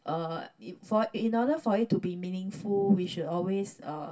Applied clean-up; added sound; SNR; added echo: none; none; none; reverberation time 0.2 s.